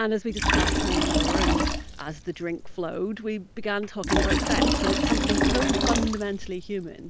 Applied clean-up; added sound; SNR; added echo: none; Liquid; -5 dB; none.